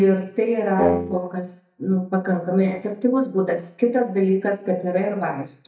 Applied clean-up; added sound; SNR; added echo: neural mask model DeepFilterNet 3.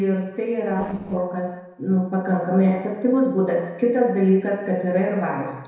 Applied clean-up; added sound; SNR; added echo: neural separator model SepFormer DNS4.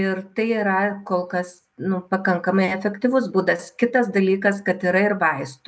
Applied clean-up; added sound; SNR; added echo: none; none; none; none.